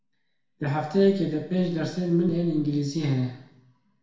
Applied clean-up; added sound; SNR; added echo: none; none; none; reverberation time 0.7 s.